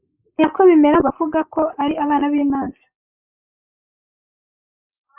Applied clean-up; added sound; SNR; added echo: neural mask model Resemble Enhance denoiser.